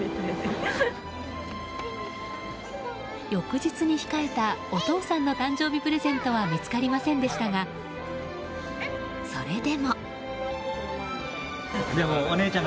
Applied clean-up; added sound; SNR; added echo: none; none; none; none.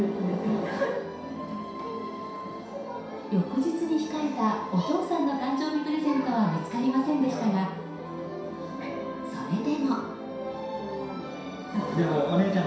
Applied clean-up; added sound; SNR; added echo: none; none; none; reverberation time 0.7 s.